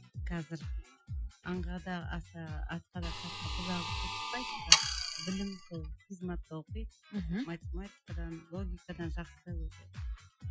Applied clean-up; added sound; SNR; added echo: classical method Wiener filter.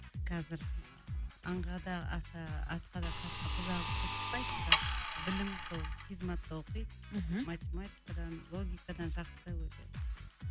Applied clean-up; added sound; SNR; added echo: none; Sawing; -5 dB; none.